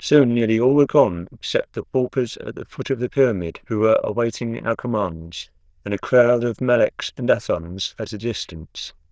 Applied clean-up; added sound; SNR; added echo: neural diffusion model UNIVERSE++.